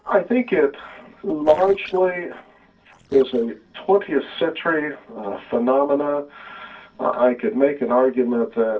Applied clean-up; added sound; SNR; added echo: neural separator model SepFormer DNS4.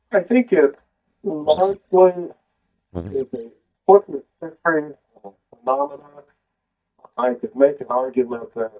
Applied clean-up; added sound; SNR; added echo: neural mask model DeepFilterNet 3.